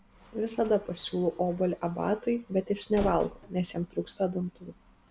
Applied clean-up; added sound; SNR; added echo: none; Slam; 17 dB; none.